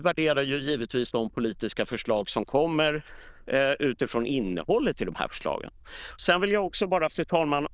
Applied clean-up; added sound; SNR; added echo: neural diffusion model UNIVERSE++.